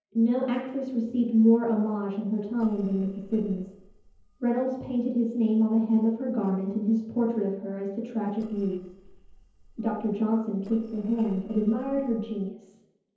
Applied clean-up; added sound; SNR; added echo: neural separator model SepFormer DNS4.